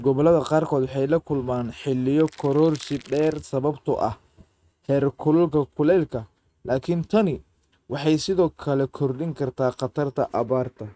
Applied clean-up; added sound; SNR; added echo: neural mask model RNNoise.